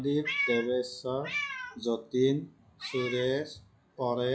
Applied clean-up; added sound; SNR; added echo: classical method log-MMSE.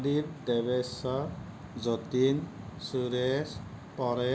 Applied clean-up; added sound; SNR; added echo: none; none; none; none.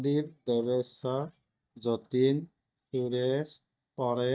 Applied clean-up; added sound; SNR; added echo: neural mask model DeepFilterNet 3.